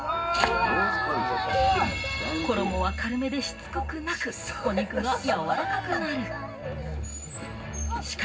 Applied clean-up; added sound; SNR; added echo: none; Sliding door / Train; 11 dB; reverberation time 0.4 s.